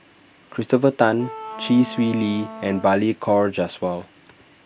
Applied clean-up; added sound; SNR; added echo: none; Wind instrument, woodwind instrument; 15 dB; none.